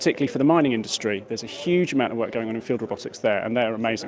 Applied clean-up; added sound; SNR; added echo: none; none; none; none.